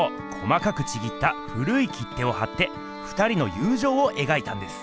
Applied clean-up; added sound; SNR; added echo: none; none; none; none.